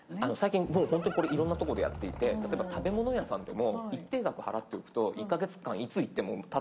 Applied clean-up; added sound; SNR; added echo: none; Livestock, farm animals, working animals; 14 dB; none.